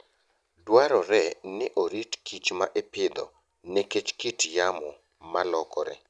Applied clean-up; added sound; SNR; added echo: none; none; none; none.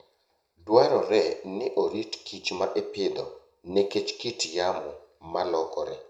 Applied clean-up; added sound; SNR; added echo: none; none; none; reverberation time 0.4 s.